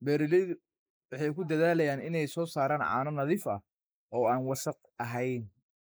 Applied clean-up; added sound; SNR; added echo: neural mask model Resemble Enhance denoiser.